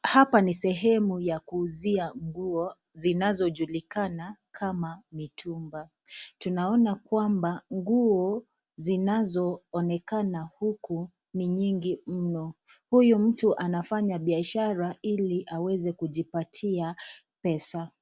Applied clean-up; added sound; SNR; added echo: none; none; none; none.